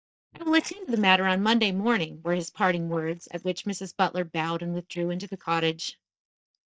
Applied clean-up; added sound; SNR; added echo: neural mask model DeepFilterNet 3.